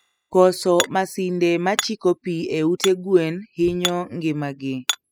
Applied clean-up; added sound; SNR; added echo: classical method spectral subtraction.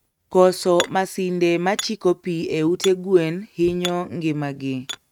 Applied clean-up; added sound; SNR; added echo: neural mask model RNNoise.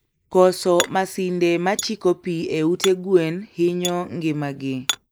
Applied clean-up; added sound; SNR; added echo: neural mask model Resemble Enhance denoiser.